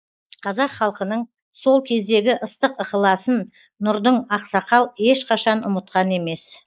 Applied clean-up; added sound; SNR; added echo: neural mask model Resemble Enhance denoiser.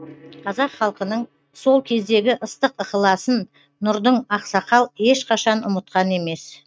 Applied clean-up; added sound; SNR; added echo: neural mask model RNNoise.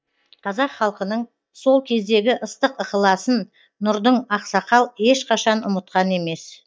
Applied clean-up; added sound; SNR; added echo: neural mask model DeepFilterNet 3.